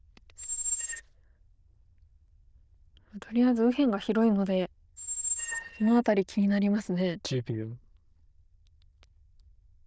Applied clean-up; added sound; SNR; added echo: neural diffusion model UNIVERSE++.